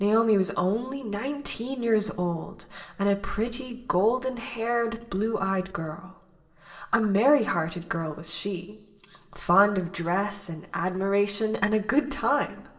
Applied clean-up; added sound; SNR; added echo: none; none; none; reverberation time 2.0 s.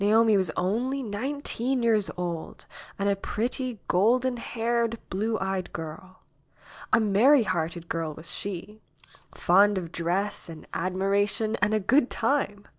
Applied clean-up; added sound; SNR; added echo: none; none; none; none.